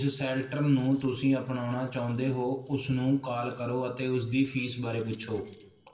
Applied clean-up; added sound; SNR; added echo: neural separator model SepFormer DNS4.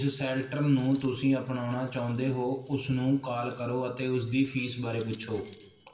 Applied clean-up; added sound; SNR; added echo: none; Cutlery, silverware; 18 dB; reverberation time 0.9 s.